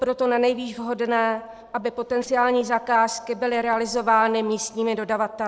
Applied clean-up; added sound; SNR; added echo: neural separator model SepFormer DNS4.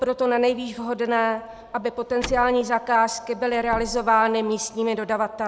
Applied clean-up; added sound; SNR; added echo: none; Slam; 20 dB; none.